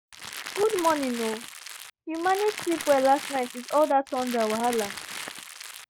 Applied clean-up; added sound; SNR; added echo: none; Crackle; 11 dB; none.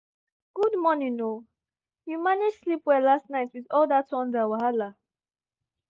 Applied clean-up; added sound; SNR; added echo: none; none; none; none.